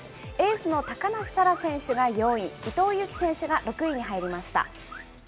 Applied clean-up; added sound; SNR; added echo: none; Alarm / Car; 19 dB; none.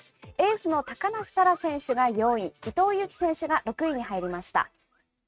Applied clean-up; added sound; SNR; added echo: neural mask model RNNoise.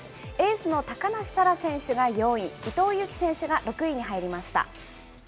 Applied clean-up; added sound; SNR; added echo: none; none; none; none.